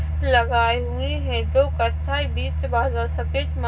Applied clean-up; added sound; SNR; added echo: none; none; none; reverberation time 0.4 s.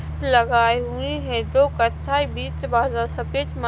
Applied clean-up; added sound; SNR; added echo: none; none; none; none.